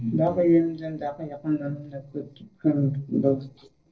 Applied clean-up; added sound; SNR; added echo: neural separator model SepFormer DNS4.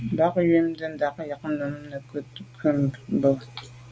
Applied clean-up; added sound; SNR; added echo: none; none; none; none.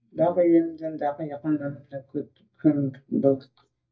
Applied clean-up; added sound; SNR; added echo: neural mask model DeepFilterNet 3.